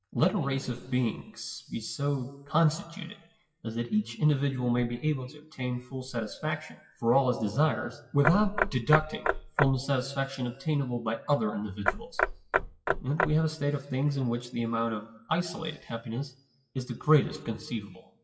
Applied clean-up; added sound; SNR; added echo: classical method WPE with log-MMSE.